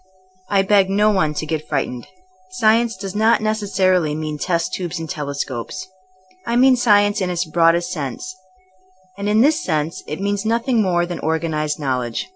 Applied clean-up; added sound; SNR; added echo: none; none; none; none.